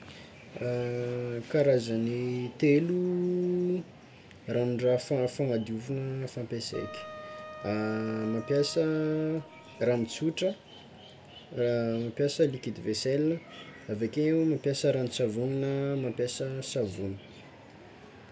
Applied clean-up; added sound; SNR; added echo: none; Wind instrument, woodwind instrument; 15 dB; none.